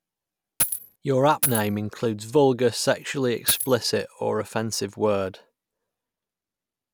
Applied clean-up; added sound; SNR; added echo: none; Coin (dropping); 1 dB; none.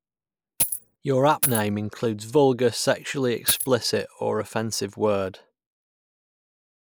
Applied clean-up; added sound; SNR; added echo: neural mask model Resemble Enhance denoiser.